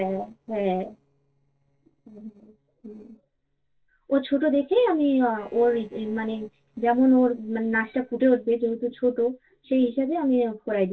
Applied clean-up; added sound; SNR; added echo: neural separator model SepFormer DNS4.